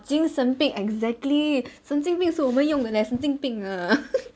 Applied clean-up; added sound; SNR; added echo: none; none; none; none.